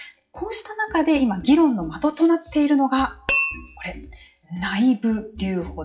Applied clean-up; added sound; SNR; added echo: classical method WPE with log-MMSE.